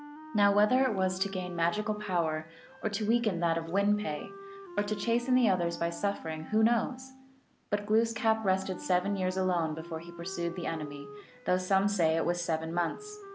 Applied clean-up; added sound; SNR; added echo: none; Wind instrument, woodwind instrument; 16 dB; none.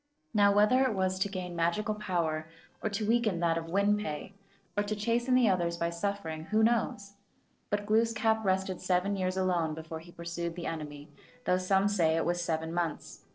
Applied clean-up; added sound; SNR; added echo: neural separator model SepFormer DNS4.